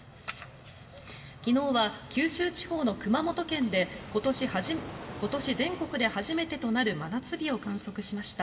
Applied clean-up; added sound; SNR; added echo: none; Fixed-wing aircraft, airplane; 16 dB; reverberation time 1.6 s.